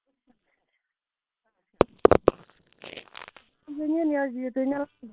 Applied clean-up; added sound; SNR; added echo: neural separator model SepFormer WHAM!.